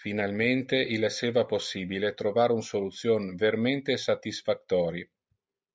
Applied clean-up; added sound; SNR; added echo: none; none; none; none.